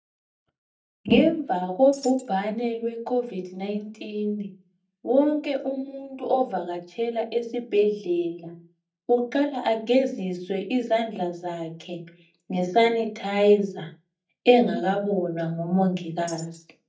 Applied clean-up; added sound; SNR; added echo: neural mask model DeepFilterNet 3.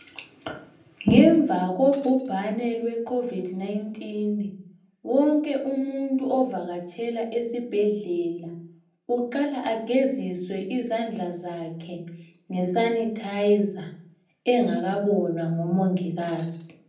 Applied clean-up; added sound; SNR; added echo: none; Shatter; 17 dB; reverberation time 0.6 s.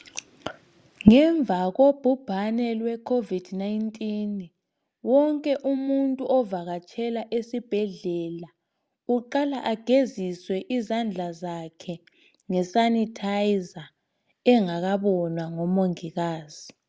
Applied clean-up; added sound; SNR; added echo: none; none; none; none.